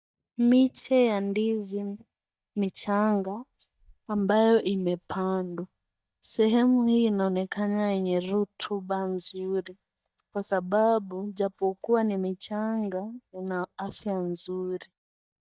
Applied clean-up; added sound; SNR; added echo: neural mask model DeepFilterNet 3.